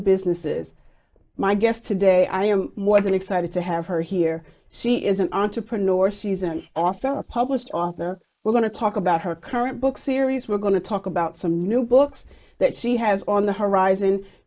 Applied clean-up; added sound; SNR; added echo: neural mask model Resemble Enhance denoiser.